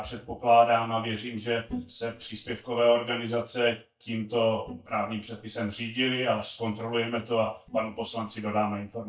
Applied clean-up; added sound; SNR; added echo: neural mask model DeepFilterNet 3.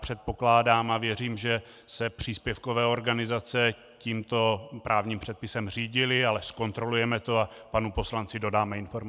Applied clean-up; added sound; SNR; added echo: none; none; none; none.